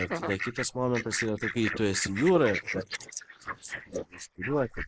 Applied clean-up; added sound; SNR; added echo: neural mask model Resemble Enhance denoiser.